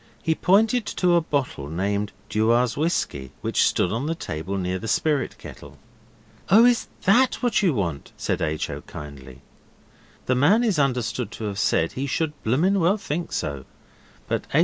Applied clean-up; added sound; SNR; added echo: none; none; none; none.